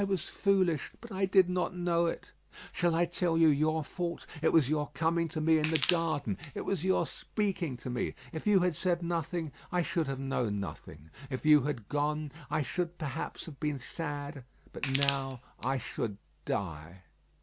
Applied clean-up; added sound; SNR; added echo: none; Crushing; 9 dB; none.